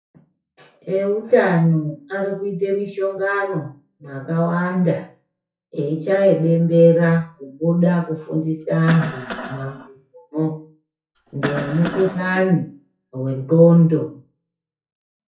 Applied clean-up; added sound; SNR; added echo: classical method WPE with log-MMSE.